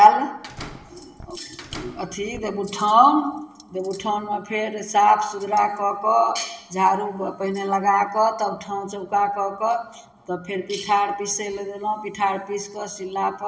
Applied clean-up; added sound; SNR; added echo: none; Slam; 17 dB; reverberation time 0.6 s.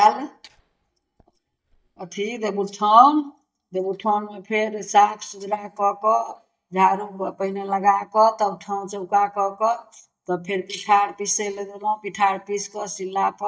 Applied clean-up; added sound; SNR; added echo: neural mask model DeepFilterNet 3.